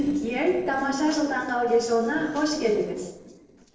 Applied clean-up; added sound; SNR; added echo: neural separator model SepFormer DNS4.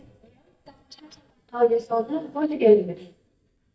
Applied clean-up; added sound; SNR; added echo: neural mask model DeepFilterNet 3.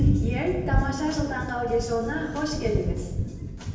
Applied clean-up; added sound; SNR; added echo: none; Thunder; -1 dB; reverberation time 1.0 s.